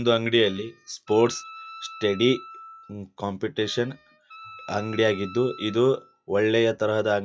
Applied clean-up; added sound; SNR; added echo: classical method log-MMSE.